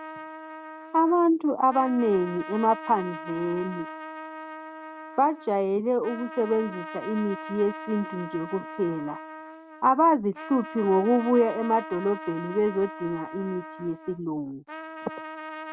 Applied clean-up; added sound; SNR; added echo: none; Trumpet; 13 dB; none.